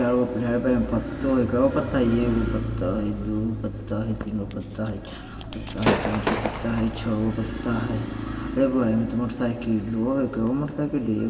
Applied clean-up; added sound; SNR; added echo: none; Gunshot, gunfire / Fireworks; 11 dB; reverberation time 2.7 s.